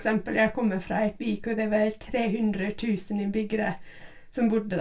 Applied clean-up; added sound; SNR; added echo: none; none; none; reverberation time 0.2 s.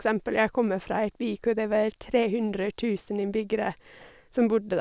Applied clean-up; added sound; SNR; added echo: none; none; none; none.